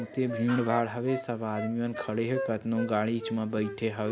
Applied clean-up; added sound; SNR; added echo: none; Wind instrument, woodwind instrument; 11 dB; none.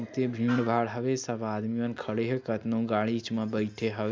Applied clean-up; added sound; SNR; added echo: none; none; none; none.